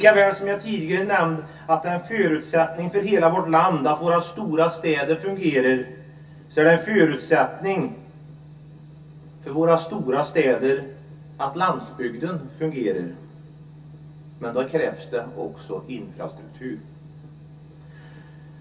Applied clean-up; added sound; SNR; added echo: none; none; none; reverberation time 0.3 s.